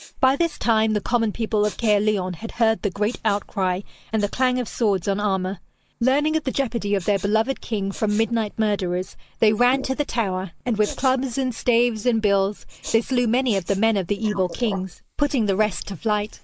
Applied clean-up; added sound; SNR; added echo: neural mask model Resemble Enhance denoiser.